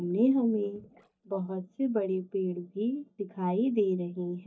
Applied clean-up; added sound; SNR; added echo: neural mask model DeepFilterNet 3.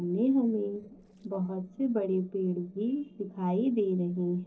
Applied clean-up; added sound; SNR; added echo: neural separator model SepFormer DNS4.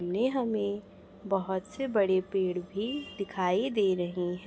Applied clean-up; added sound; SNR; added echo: none; none; none; none.